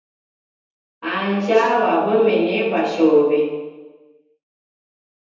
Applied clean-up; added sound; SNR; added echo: none; none; none; reverberation time 1.1 s.